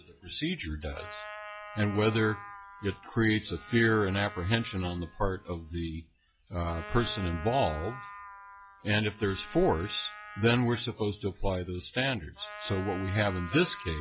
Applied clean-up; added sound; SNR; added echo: classical method log-MMSE.